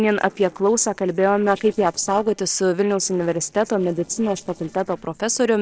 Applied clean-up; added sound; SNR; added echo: neural separator model SepFormer DNS4.